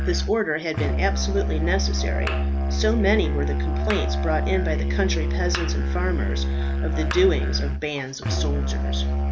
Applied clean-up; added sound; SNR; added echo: none; Musical instrument; -3 dB; none.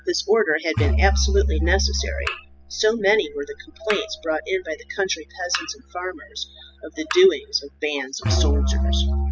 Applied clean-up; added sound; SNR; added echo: classical method spectral subtraction.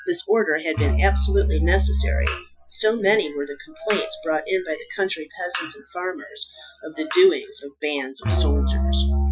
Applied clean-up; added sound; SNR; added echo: classical method Wiener filter.